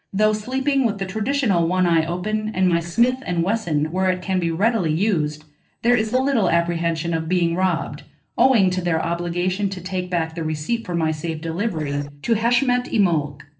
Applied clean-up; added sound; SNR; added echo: neural separator model SepFormer DNS4.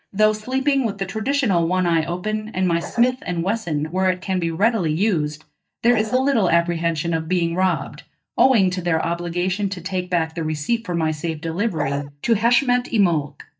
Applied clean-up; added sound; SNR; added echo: neural mask model DeepFilterNet 3.